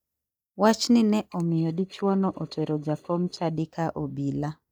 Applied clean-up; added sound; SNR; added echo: neural mask model DeepFilterNet 3.